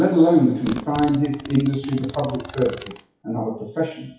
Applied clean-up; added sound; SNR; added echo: classical method WPE with log-MMSE.